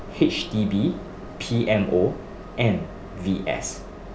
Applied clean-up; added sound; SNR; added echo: none; Train; 13 dB; none.